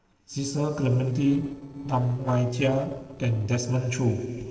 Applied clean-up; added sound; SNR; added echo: neural separator model SepFormer DNS4.